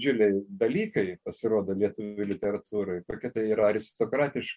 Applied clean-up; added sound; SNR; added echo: none; none; none; none.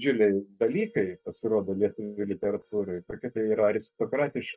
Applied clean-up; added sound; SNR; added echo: neural mask model DeepFilterNet 3.